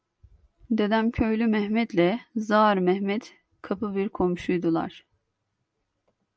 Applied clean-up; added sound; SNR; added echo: none; none; none; none.